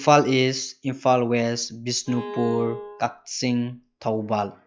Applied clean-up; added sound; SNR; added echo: classical method log-MMSE.